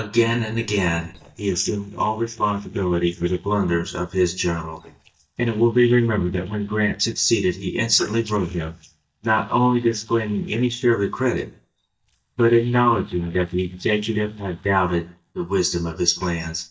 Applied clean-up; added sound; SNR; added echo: neural mask model DeepFilterNet 3.